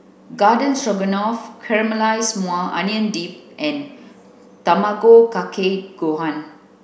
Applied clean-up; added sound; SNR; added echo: none; none; none; none.